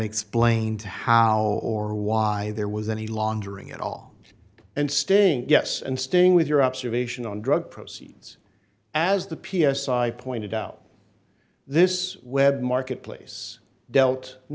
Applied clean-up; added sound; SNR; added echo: none; none; none; none.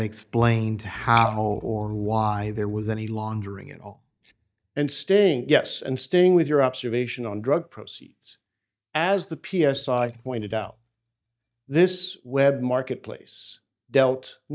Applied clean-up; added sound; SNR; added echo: neural mask model DeepFilterNet 3.